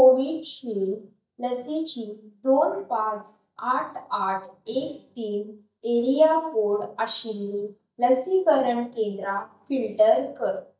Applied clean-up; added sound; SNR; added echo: neural mask model DeepFilterNet 3.